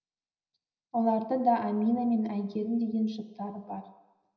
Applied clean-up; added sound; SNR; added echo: none; none; none; reverberation time 0.9 s.